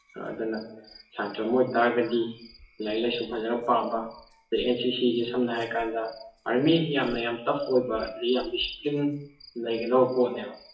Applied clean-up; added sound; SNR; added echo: classical method WPE with log-MMSE.